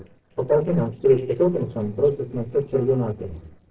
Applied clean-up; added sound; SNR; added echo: neural separator model SepFormer DNS4.